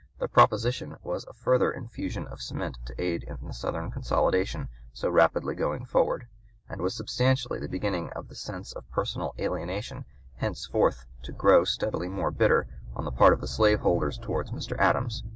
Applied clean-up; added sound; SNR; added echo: none; none; none; none.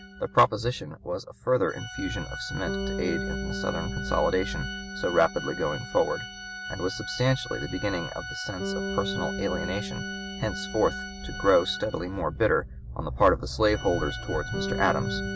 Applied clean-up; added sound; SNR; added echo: none; Bass guitar + Organ; 8 dB; none.